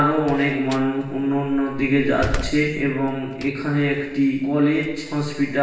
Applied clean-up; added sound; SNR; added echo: none; Slam; 12 dB; reverberation time 0.9 s.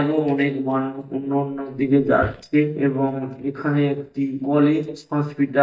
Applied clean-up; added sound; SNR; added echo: neural mask model DeepFilterNet 3.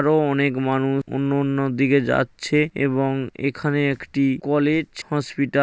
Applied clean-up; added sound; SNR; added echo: none; none; none; none.